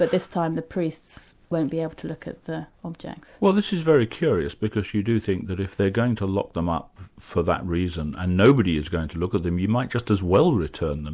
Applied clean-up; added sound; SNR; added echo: none; none; none; none.